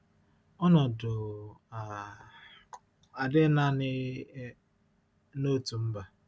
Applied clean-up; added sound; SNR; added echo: none; none; none; none.